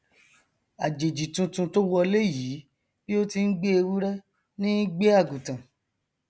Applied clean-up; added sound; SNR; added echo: none; none; none; none.